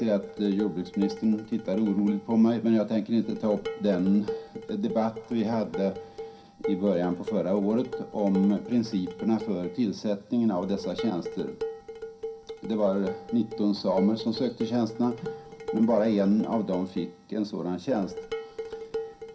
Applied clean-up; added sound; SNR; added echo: none; Dishes, pots, and pans; 11 dB; reverberation time 0.3 s.